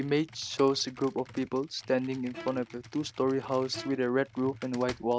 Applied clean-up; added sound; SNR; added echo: none; Computer keyboard + Bowed string instrument; 18 dB; none.